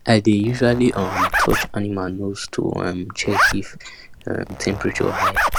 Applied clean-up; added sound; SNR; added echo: none; Zipper (clothing); 3 dB; none.